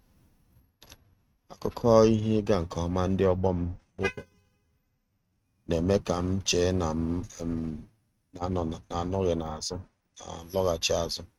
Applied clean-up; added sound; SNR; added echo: neural mask model RNNoise.